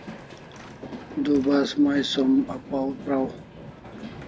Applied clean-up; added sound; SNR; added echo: none; Train; 14 dB; none.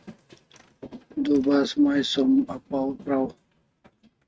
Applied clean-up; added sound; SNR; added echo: neural mask model RNNoise.